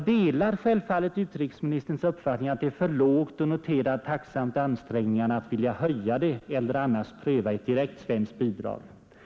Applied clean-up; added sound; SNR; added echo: none; none; none; none.